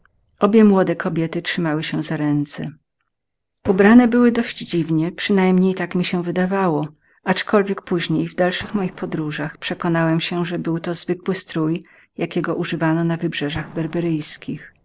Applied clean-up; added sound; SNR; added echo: neural separator model SepFormer DNS4.